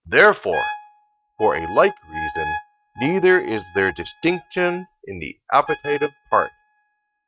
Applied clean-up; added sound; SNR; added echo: neural mask model RNNoise.